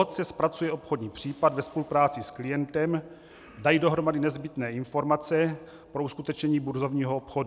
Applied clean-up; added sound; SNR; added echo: none; none; none; none.